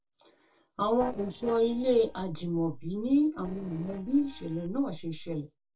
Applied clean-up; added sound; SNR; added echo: neural separator model SepFormer DNS4.